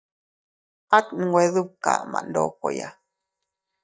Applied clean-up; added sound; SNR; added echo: neural mask model DeepFilterNet 3.